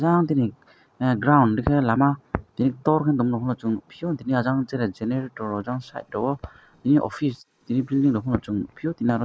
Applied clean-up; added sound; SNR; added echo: neural mask model Resemble Enhance denoiser.